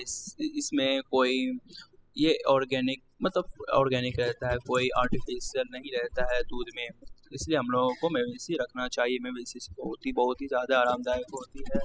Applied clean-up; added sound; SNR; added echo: classical method spectral subtraction.